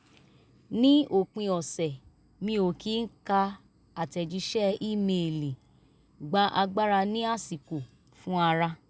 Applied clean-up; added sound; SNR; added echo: none; none; none; none.